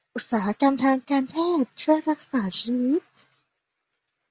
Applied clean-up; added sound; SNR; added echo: none; none; none; none.